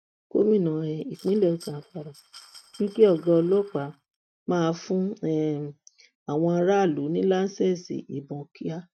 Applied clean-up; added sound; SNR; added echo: neural mask model RNNoise.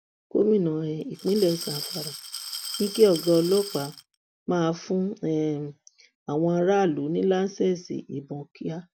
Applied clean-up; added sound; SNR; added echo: none; Glass; 11 dB; none.